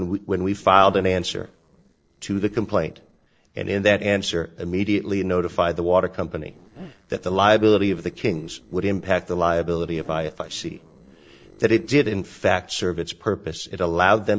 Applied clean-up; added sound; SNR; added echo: neural separator model SepFormer DNS4.